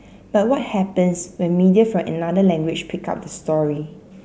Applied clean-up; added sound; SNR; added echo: none; none; none; none.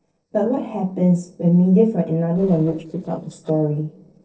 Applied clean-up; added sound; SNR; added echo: neural separator model SepFormer DNS4.